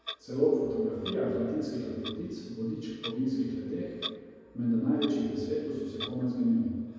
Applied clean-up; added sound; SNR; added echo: none; Clock; 15 dB; reverberation time 2.2 s.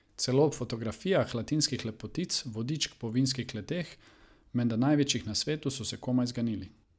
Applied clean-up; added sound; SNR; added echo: none; none; none; none.